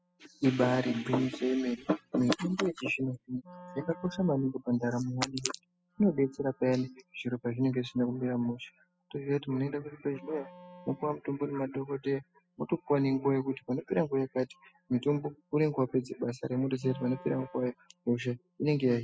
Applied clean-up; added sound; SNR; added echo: classical method spectral subtraction.